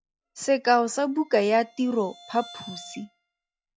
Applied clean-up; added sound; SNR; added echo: classical method log-MMSE.